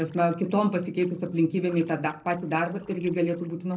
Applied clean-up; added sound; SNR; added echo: neural separator model SepFormer DNS4.